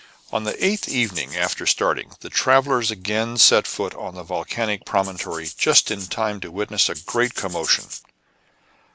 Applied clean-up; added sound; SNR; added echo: neural mask model Resemble Enhance denoiser.